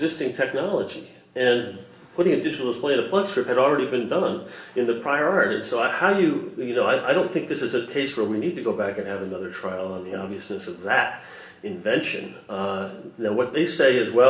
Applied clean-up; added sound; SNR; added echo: none; none; none; reverberation time 0.9 s.